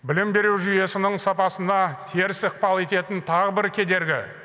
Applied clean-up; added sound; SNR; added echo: none; none; none; none.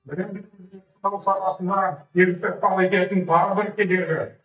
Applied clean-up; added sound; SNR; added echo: neural mask model DeepFilterNet 3.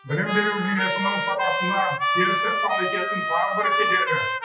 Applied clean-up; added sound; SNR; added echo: classical method WPE with log-MMSE.